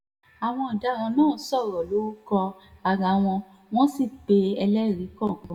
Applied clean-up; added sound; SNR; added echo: none; none; none; reverberation time 0.6 s.